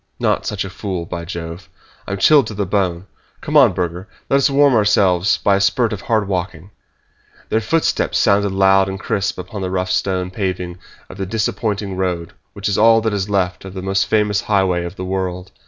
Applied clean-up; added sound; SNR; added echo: none; none; none; none.